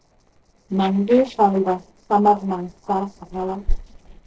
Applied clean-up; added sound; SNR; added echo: neural separator model SepFormer DNS4.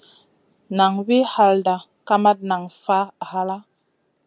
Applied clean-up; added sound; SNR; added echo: none; none; none; none.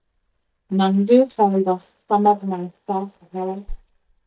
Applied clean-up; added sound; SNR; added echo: neural mask model DeepFilterNet 3.